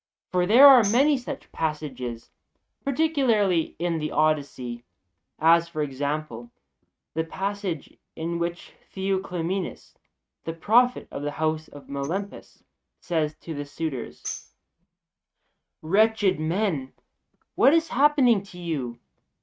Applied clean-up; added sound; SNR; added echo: neural mask model RNNoise.